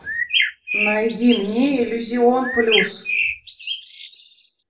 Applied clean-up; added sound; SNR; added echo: none; Bird; 3 dB; reverberation time 0.5 s.